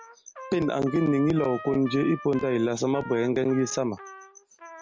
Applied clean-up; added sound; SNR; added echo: none; Trumpet; 16 dB; none.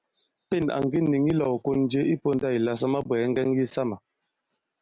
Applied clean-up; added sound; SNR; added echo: none; none; none; none.